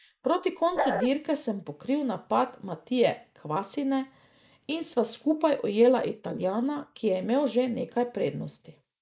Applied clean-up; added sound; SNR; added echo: neural mask model Resemble Enhance denoiser.